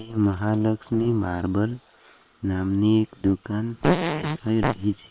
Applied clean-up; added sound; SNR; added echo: neural separator model SepFormer WHAM!.